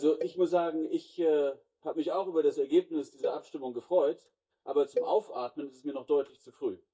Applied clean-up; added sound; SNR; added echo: neural mask model DeepFilterNet 3.